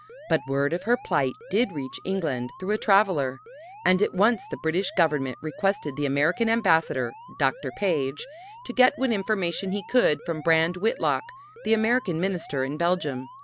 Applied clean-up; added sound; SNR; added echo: none; Alarm; 19 dB; none.